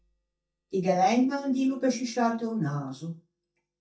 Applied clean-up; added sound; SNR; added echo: neural mask model DeepFilterNet 3.